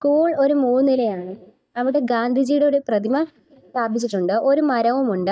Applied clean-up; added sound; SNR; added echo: neural mask model DeepFilterNet 3.